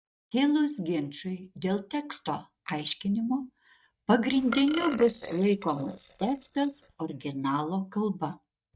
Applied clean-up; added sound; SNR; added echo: neural mask model DeepFilterNet 3.